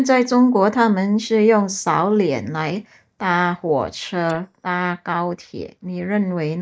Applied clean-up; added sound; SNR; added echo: neural mask model DeepFilterNet 3.